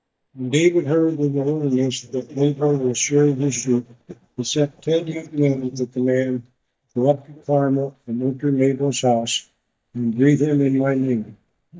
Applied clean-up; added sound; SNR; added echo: neural mask model DeepFilterNet 3.